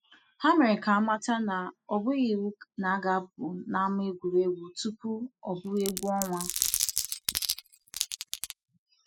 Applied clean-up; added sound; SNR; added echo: classical method spectral subtraction.